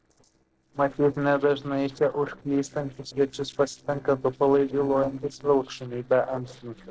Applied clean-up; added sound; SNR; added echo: neural separator model SepFormer DNS4.